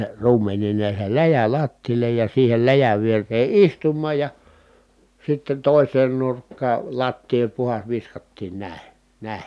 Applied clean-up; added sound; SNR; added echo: none; none; none; none.